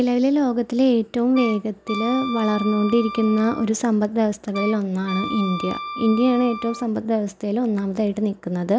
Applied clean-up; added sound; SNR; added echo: none; Wind instrument, woodwind instrument; 11 dB; none.